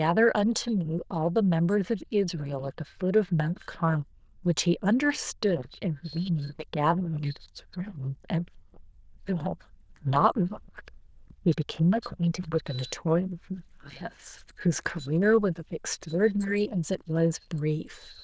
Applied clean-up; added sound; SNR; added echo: neural diffusion model UNIVERSE++.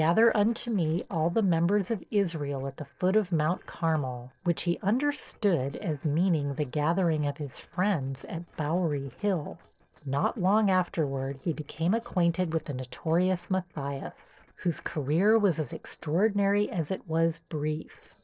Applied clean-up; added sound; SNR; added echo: neural separator model SepFormer DNS4.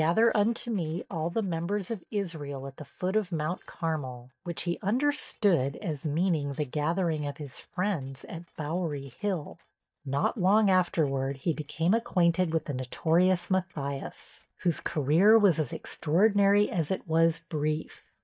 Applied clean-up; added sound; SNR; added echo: neural mask model DeepFilterNet 3.